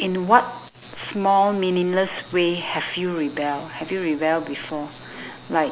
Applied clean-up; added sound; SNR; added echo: none; none; none; none.